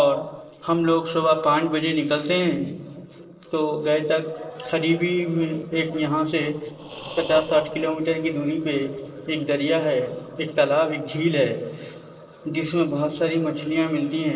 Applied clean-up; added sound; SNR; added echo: neural separator model SepFormer DNS4.